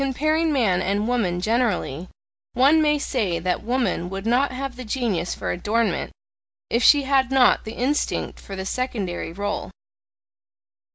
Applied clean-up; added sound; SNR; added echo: none; none; none; none.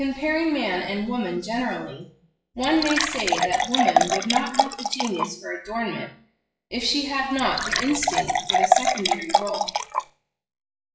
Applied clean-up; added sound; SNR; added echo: classical method WPE with log-MMSE.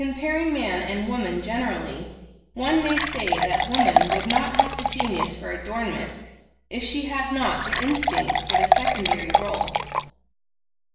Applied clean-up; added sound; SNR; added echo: none; Fill (with liquid) / Water; -4 dB; reverberation time 0.9 s.